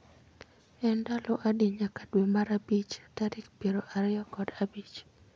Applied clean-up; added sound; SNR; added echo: none; none; none; none.